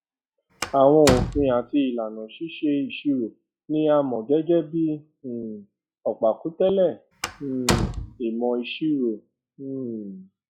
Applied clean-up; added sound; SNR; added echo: classical method log-MMSE.